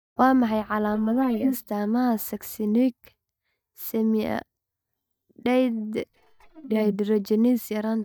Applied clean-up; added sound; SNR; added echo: neural mask model DeepFilterNet 3.